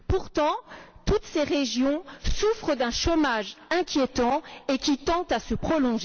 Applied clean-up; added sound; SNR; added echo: none; none; none; none.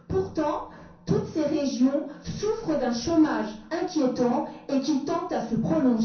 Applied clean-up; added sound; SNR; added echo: none; none; none; reverberation time 0.6 s.